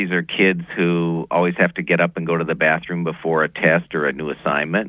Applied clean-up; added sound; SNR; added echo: none; none; none; none.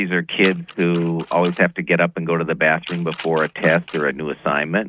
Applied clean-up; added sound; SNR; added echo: neural mask model RNNoise.